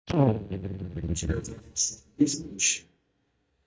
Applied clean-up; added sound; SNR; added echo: neural mask model DeepFilterNet 3.